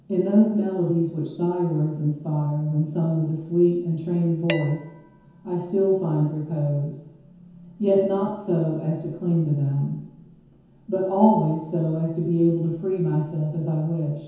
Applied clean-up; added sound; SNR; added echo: none; Dishes, pots, and pans; 11 dB; reverberation time 0.9 s.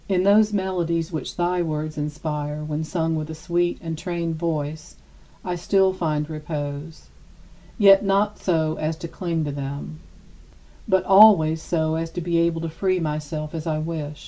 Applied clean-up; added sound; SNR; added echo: none; none; none; none.